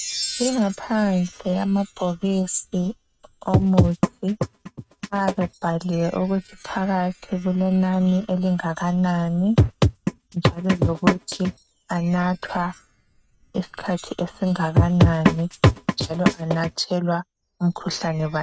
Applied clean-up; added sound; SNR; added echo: neural mask model RNNoise.